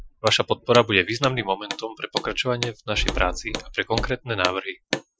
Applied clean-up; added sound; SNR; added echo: classical method Wiener filter.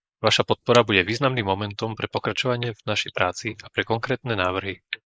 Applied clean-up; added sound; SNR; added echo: neural mask model Resemble Enhance denoiser.